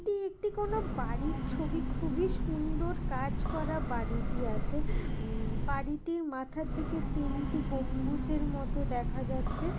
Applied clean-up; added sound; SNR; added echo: none; Train / Breathing; -4 dB; none.